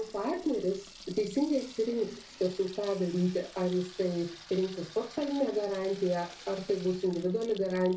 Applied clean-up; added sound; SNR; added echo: none; Sink (filling or washing) / Water tap, faucet; 19 dB; reverberation time 0.3 s.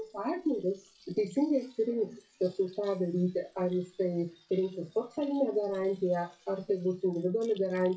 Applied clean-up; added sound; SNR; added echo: classical method WPE with log-MMSE.